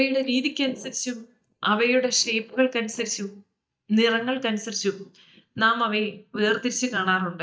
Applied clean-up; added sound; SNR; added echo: neural mask model DeepFilterNet 3.